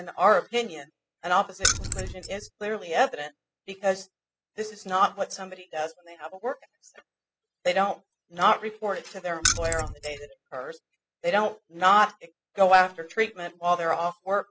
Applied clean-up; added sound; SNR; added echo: classical method spectral subtraction.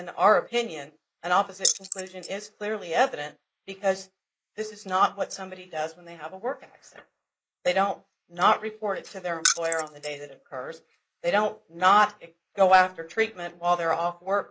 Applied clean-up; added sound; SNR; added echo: neural mask model Resemble Enhance denoiser.